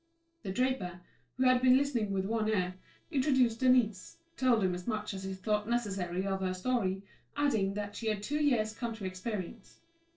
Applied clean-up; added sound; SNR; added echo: neural separator model SepFormer DNS4.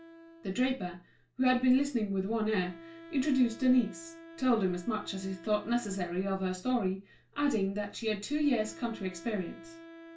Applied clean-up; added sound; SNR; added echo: none; Wind instrument, woodwind instrument; 20 dB; reverberation time 0.2 s.